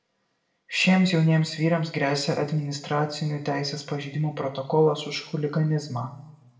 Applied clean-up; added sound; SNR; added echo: none; none; none; reverberation time 0.6 s.